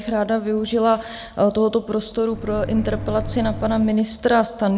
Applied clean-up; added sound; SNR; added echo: none; Microwave oven; 9 dB; none.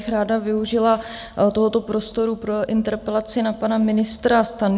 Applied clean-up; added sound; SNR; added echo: none; none; none; none.